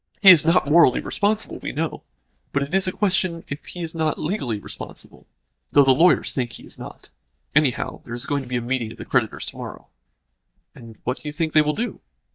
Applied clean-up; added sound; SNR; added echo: neural mask model DeepFilterNet 3.